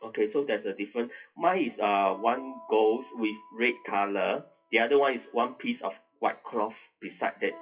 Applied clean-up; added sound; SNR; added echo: classical method WPE with log-MMSE.